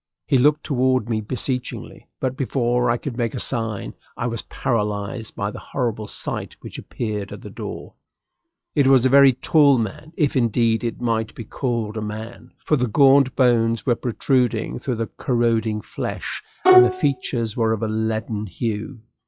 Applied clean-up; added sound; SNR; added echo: classical method log-MMSE.